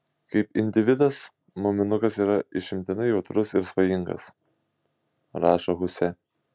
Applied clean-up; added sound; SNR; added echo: none; none; none; none.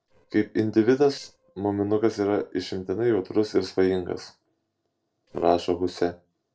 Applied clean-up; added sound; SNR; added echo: neural separator model SepFormer DNS4.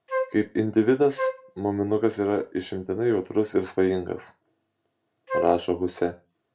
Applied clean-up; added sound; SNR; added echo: none; Wind instrument, woodwind instrument; 5 dB; reverberation time 0.2 s.